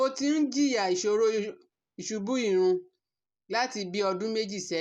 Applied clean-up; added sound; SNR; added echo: none; none; none; none.